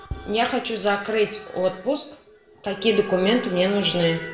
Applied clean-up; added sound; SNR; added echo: none; none; none; reverberation time 0.5 s.